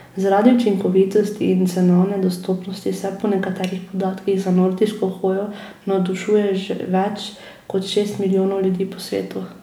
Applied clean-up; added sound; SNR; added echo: none; none; none; none.